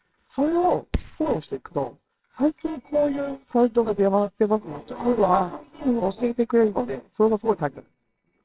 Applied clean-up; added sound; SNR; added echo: neural separator model SepFormer WHAMR!.